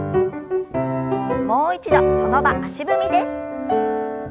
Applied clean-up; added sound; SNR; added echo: none; none; none; none.